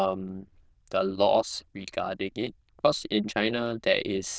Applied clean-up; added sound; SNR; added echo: neural diffusion model UNIVERSE++.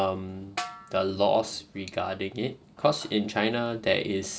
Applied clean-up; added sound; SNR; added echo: none; Snare drum; 11 dB; none.